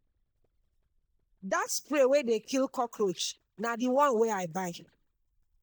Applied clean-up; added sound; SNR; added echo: neural mask model DeepFilterNet 3.